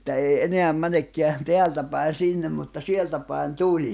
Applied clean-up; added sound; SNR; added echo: none; none; none; none.